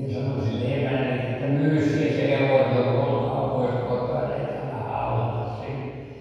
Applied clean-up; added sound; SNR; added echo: none; none; none; reverberation time 2.2 s.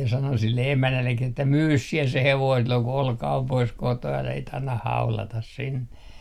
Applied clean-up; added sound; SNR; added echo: none; none; none; none.